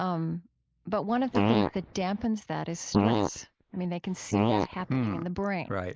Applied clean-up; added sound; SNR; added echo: neural mask model Resemble Enhance denoiser.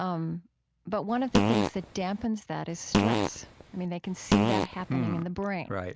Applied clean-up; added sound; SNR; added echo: none; Fart; -3 dB; none.